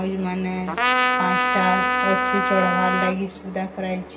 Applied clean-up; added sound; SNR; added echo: none; Trumpet; -3 dB; reverberation time 1.0 s.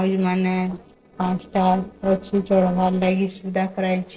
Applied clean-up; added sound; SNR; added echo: neural separator model SepFormer DNS4.